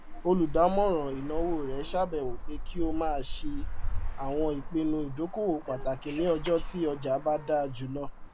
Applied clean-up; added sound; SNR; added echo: none; Traffic noise, roadway noise; 3 dB; none.